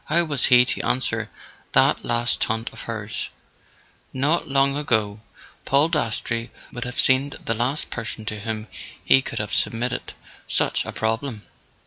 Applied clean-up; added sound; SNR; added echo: none; none; none; none.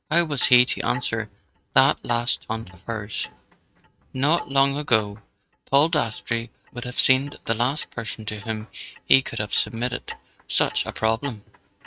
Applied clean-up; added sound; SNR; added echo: neural mask model RNNoise.